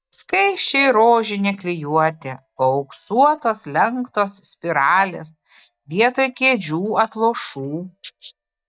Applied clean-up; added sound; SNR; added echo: neural mask model DeepFilterNet 3.